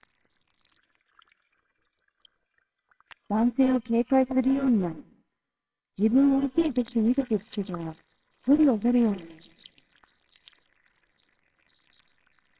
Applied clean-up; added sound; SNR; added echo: neural separator model SepFormer WHAMR!.